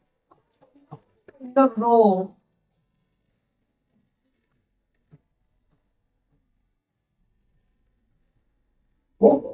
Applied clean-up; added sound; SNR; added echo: neural mask model DeepFilterNet 3.